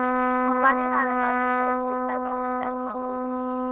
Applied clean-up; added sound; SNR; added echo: neural diffusion model UNIVERSE++.